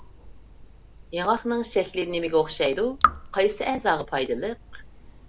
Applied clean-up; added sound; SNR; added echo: none; Raindrop / Drip; 7 dB; none.